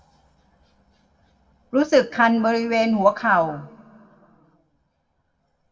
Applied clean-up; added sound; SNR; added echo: none; none; none; reverberation time 1.3 s.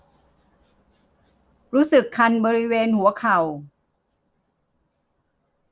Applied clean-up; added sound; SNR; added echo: none; none; none; none.